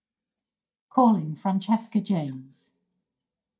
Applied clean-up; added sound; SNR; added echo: neural mask model DeepFilterNet 3.